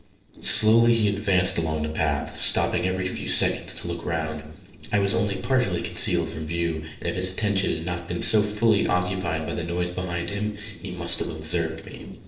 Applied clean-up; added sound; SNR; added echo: neural separator model SepFormer DNS4.